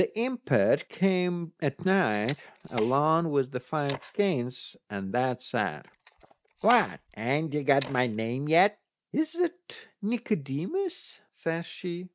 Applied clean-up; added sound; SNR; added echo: neural mask model RNNoise.